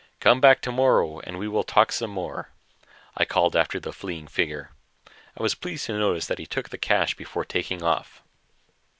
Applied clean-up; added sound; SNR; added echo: none; none; none; none.